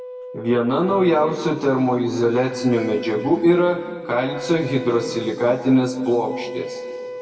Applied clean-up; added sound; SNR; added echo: none; Wind instrument, woodwind instrument; 13 dB; reverberation time 1.9 s.